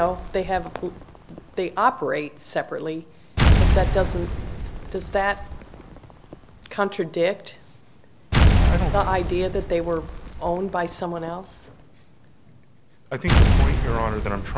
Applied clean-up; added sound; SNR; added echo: none; Explosion; -4 dB; none.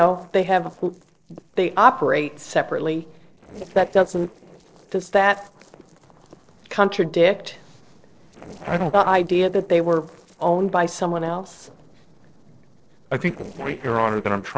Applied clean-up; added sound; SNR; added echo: neural separator model SepFormer DNS4.